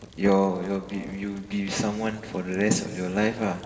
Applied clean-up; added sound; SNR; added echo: none; Fire; 18 dB; reverberation time 2.1 s.